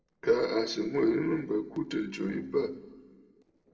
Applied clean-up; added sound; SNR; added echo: neural separator model SepFormer DNS4.